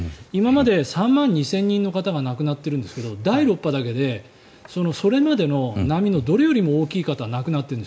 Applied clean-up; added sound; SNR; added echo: none; none; none; none.